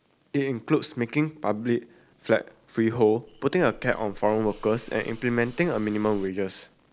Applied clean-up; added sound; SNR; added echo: neural mask model Resemble Enhance denoiser.